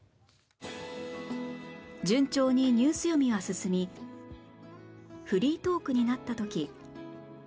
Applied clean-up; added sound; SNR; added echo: none; none; none; none.